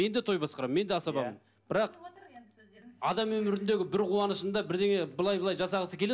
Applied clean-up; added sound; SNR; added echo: none; none; none; none.